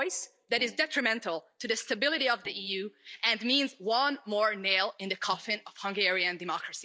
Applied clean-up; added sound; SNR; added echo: neural mask model DeepFilterNet 3.